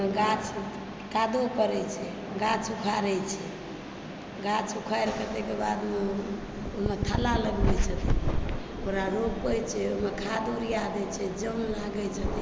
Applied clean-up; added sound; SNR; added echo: none; none; none; none.